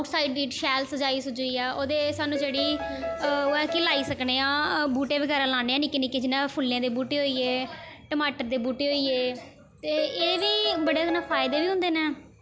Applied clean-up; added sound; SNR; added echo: none; Piano; 6 dB; none.